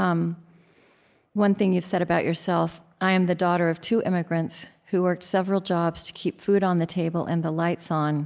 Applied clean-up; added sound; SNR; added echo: none; none; none; none.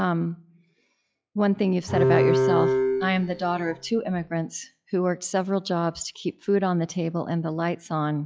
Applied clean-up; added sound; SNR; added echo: classical method log-MMSE.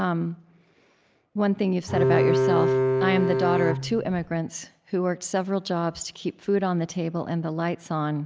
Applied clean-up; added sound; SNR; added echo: none; Bowed string instrument; -4 dB; none.